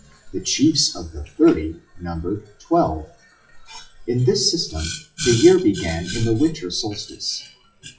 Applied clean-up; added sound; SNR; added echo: classical method WPE with log-MMSE.